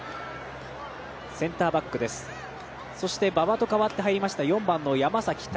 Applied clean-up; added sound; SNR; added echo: none; none; none; none.